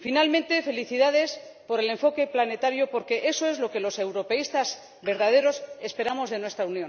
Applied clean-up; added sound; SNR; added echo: none; none; none; none.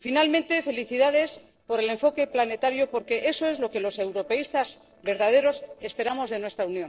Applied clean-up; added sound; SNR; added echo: neural separator model SepFormer DNS4.